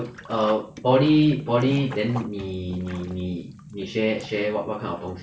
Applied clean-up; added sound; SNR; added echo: none; Sink (filling or washing); 18 dB; none.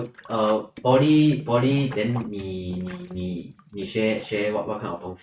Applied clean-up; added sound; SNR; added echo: neural mask model RNNoise.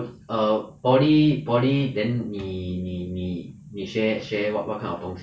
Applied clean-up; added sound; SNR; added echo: none; none; none; none.